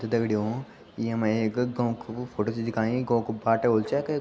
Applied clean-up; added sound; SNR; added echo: none; none; none; none.